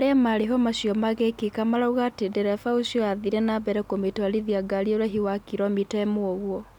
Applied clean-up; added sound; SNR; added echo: none; none; none; none.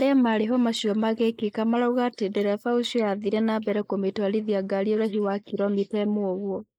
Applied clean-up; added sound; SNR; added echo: neural mask model Resemble Enhance denoiser.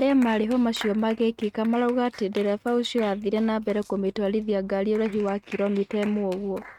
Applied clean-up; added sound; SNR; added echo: neural mask model RNNoise.